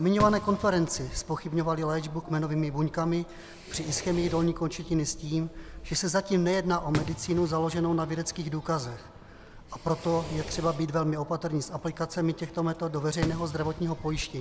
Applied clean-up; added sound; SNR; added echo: none; Fireworks; 12 dB; none.